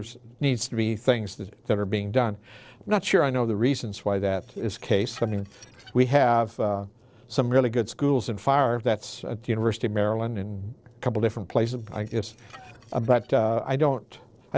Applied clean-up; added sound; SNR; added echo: neural separator model SepFormer DNS4.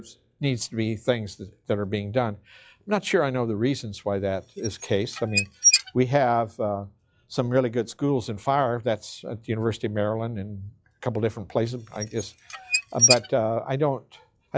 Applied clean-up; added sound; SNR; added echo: classical method log-MMSE.